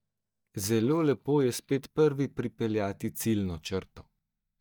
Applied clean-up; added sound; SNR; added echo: neural mask model DeepFilterNet 3.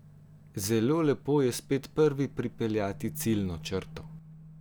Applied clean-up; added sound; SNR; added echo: none; none; none; none.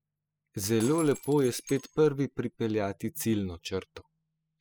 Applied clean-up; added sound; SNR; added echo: classical method spectral subtraction.